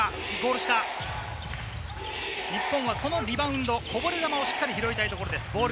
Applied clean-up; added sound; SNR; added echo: none; none; none; none.